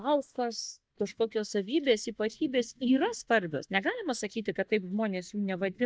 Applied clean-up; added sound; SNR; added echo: neural mask model DeepFilterNet 3.